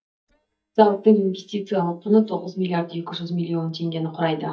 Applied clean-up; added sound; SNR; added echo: neural mask model DeepFilterNet 3.